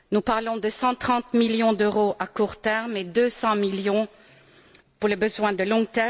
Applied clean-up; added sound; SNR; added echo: none; none; none; none.